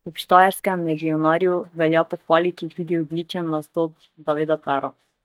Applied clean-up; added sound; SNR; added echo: neural mask model DeepFilterNet 3.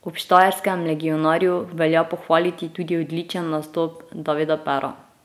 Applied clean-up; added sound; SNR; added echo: none; none; none; none.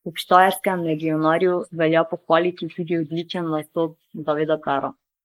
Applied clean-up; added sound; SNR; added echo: neural mask model Resemble Enhance denoiser.